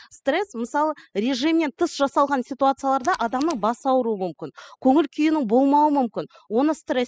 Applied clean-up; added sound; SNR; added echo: classical method spectral subtraction.